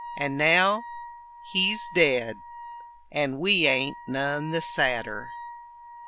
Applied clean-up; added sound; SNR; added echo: none; Wind instrument, woodwind instrument; 14 dB; none.